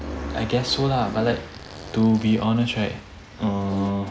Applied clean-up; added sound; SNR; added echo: none; Fart; 14 dB; none.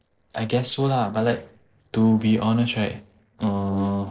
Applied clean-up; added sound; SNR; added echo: neural separator model SepFormer DNS4.